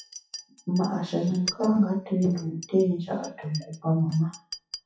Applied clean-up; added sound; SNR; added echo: classical method WPE with log-MMSE.